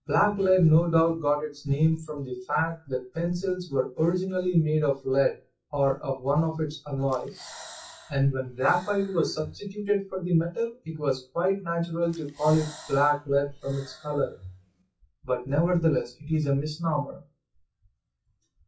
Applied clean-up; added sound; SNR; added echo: classical method WPE with log-MMSE.